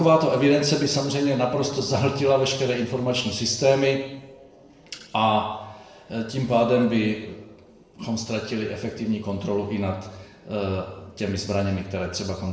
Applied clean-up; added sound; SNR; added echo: none; none; none; reverberation time 0.8 s.